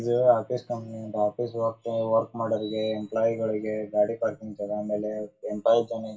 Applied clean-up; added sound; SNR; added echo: none; none; none; reverberation time 0.2 s.